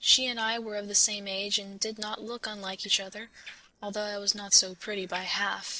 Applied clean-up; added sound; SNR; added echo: neural separator model SepFormer DNS4.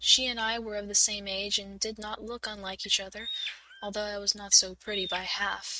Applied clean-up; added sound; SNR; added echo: neural mask model RNNoise.